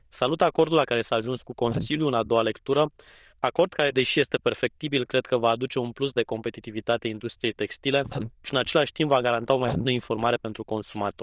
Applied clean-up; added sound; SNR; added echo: neural diffusion model UNIVERSE++.